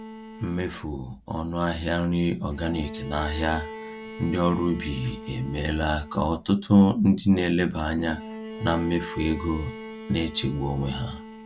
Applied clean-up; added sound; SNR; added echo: none; Bowed string instrument; 14 dB; none.